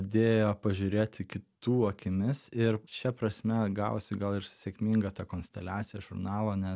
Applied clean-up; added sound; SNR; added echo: none; none; none; none.